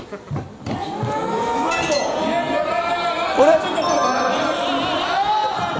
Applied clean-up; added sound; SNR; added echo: none; none; none; none.